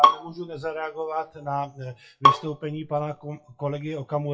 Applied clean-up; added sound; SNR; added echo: classical method WPE with log-MMSE.